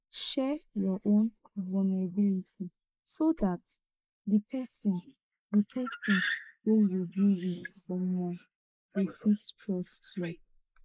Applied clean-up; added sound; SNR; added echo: neural mask model Resemble Enhance denoiser.